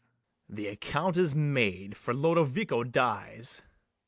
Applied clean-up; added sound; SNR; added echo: none; none; none; none.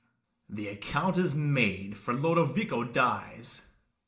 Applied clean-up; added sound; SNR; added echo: none; none; none; reverberation time 0.4 s.